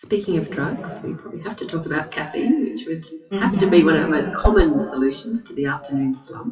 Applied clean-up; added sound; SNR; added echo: classical method WPE with log-MMSE.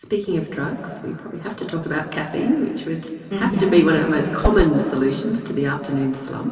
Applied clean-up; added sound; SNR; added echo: none; Whoosh, swoosh, swish; 1 dB; reverberation time 2.7 s.